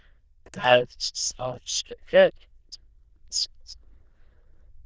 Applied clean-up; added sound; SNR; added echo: neural diffusion model UNIVERSE++.